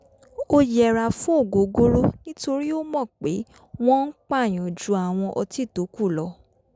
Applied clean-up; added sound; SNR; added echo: none; none; none; none.